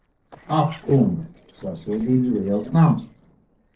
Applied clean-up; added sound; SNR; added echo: neural separator model SepFormer DNS4.